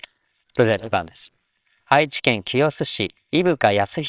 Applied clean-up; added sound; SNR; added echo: neural separator model SepFormer WHAMR!.